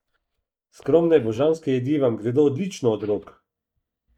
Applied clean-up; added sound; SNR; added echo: neural mask model DeepFilterNet 3.